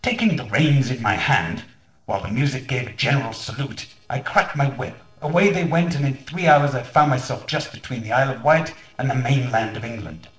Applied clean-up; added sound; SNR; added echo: neural separator model SepFormer DNS4.